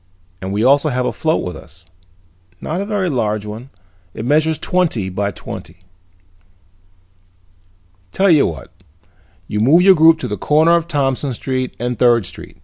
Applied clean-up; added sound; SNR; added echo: none; none; none; none.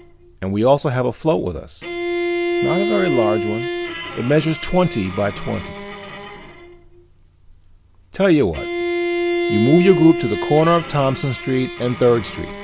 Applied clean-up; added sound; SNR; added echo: none; Bowed string instrument; 5 dB; none.